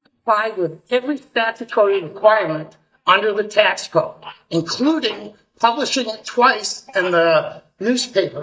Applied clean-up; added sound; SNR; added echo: neural mask model DeepFilterNet 3.